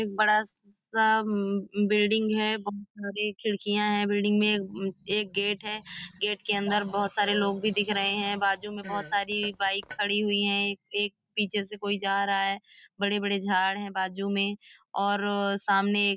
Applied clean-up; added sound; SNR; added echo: neural separator model SepFormer DNS4.